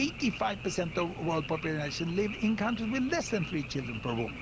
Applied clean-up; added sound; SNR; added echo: none; Frog; 10 dB; none.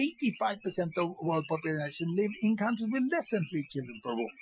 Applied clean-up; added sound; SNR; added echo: classical method Wiener filter.